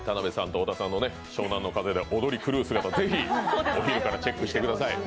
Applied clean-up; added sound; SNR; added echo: none; none; none; none.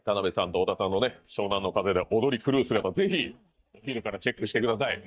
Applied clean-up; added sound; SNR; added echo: neural mask model DeepFilterNet 3.